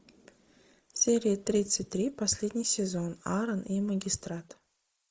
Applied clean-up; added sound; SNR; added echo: neural mask model Resemble Enhance denoiser.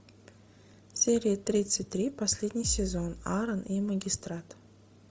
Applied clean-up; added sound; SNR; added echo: none; Bass drum; 10 dB; none.